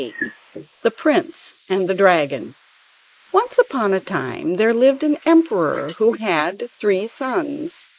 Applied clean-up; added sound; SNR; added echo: neural mask model Resemble Enhance denoiser.